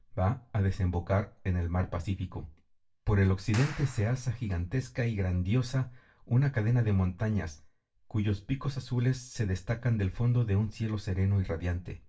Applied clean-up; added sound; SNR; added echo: none; Clapping; 17 dB; reverberation time 0.2 s.